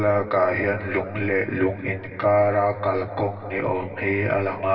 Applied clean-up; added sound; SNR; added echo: none; none; none; reverberation time 3.0 s.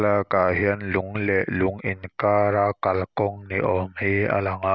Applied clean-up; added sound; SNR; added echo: none; none; none; none.